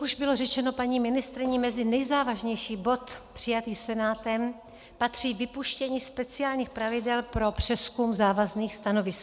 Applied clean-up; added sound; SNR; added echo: none; none; none; none.